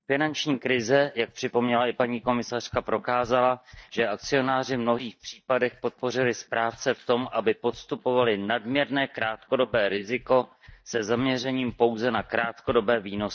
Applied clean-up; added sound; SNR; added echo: neural mask model DeepFilterNet 3.